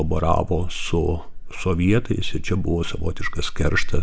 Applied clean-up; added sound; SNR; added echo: none; none; none; none.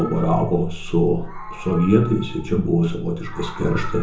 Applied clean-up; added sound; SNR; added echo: none; Meow; 18 dB; reverberation time 0.5 s.